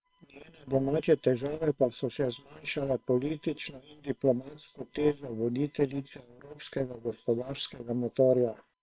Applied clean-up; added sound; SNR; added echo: neural separator model SepFormer WHAM!.